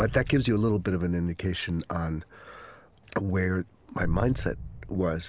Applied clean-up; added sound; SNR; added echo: none; Boom; 10 dB; none.